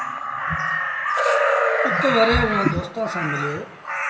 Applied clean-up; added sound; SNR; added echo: none; Crow; -4 dB; reverberation time 0.8 s.